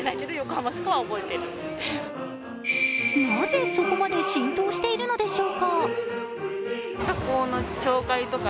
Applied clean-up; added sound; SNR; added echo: none; none; none; none.